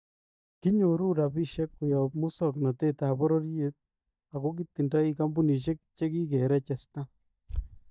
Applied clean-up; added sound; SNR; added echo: neural mask model DeepFilterNet 3.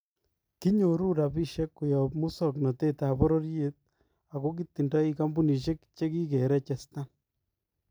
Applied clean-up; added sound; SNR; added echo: none; none; none; none.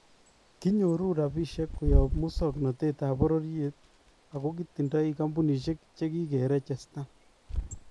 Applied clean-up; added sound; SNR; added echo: none; Wind / Bird; 5 dB; none.